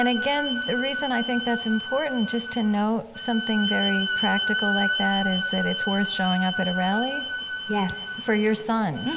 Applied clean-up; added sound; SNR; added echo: none; Bowed string instrument; 3 dB; none.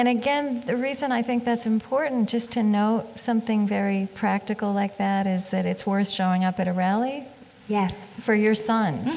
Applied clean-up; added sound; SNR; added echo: none; none; none; none.